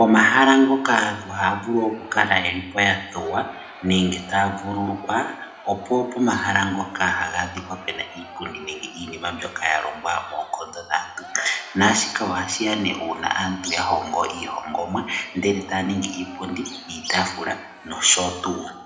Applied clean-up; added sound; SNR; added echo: none; Crowd; 20 dB; reverberation time 0.7 s.